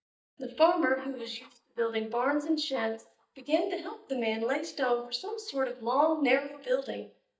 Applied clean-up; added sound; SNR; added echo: neural mask model DeepFilterNet 3.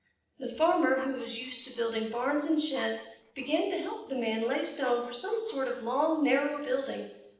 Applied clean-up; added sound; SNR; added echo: neural separator model SepFormer DNS4.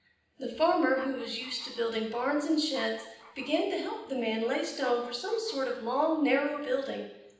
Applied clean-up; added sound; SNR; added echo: none; Dog; 20 dB; reverberation time 0.9 s.